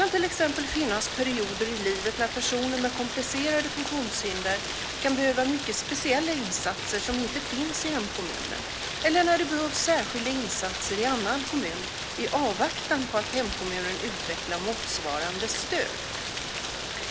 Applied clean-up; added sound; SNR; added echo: none; Rain; 5 dB; none.